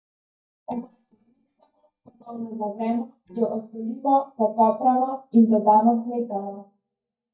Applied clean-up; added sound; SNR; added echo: neural mask model DeepFilterNet 3.